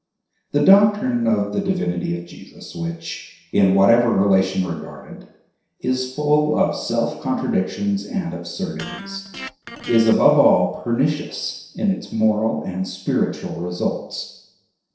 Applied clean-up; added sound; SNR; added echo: neural separator model SepFormer DNS4.